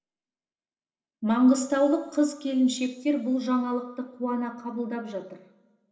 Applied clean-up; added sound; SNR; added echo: none; none; none; reverberation time 1.1 s.